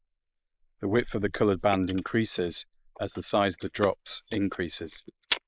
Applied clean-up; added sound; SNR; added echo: neural mask model Resemble Enhance denoiser.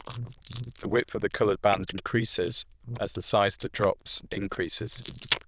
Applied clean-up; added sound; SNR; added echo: neural diffusion model UNIVERSE++.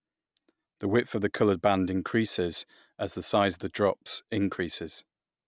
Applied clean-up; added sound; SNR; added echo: none; none; none; none.